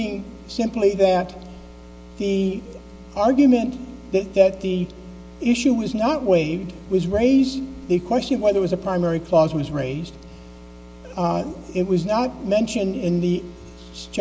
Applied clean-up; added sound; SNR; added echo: none; none; none; none.